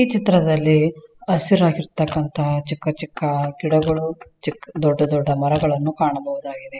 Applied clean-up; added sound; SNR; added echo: classical method spectral subtraction.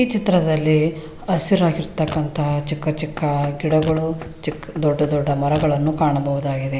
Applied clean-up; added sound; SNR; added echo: none; Knock / Wood + Fart; 18 dB; none.